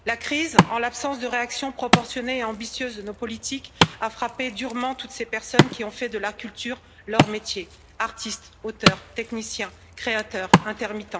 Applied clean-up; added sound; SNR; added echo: none; Wood; -3 dB; none.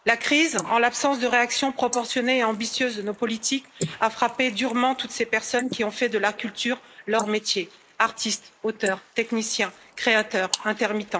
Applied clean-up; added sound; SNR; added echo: neural mask model Resemble Enhance denoiser.